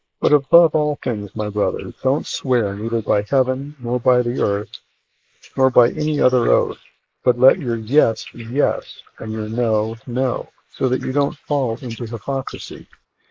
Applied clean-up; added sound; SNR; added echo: neural mask model Resemble Enhance denoiser.